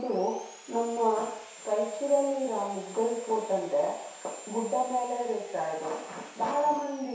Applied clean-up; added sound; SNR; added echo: none; Sawing; 18 dB; reverberation time 0.7 s.